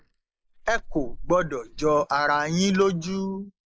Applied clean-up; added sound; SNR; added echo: neural mask model Resemble Enhance denoiser.